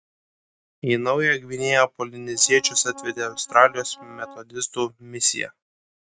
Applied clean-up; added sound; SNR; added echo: neural mask model RNNoise.